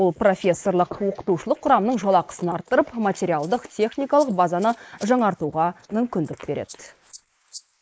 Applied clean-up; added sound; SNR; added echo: neural mask model Resemble Enhance denoiser.